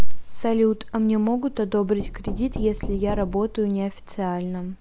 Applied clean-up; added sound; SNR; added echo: none; Knock; 11 dB; none.